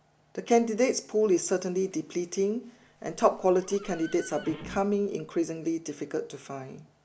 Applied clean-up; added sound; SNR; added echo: none; Livestock, farm animals, working animals; 18 dB; none.